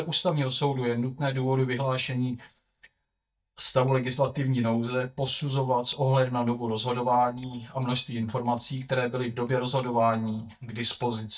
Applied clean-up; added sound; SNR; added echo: neural mask model DeepFilterNet 3.